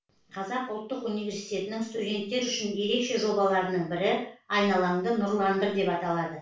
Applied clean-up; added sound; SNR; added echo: none; none; none; reverberation time 0.4 s.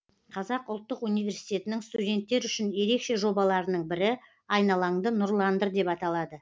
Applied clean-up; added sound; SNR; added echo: none; none; none; none.